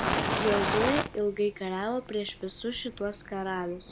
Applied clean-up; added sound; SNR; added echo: none; Fire; 2 dB; none.